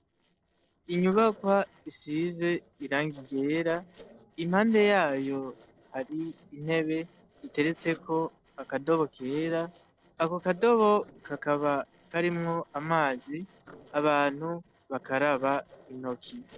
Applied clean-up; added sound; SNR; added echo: neural separator model SepFormer DNS4.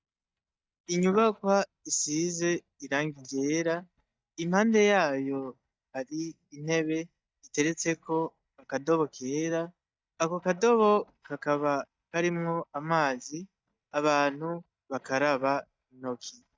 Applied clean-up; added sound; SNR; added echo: neural mask model DeepFilterNet 3.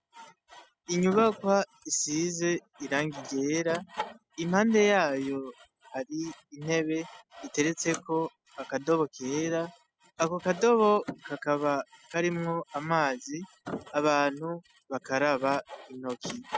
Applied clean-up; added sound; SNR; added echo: classical method spectral subtraction.